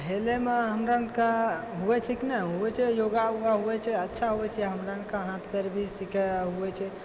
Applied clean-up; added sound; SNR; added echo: none; none; none; none.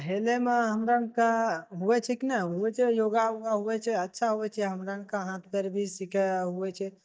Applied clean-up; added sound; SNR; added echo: neural mask model DeepFilterNet 3.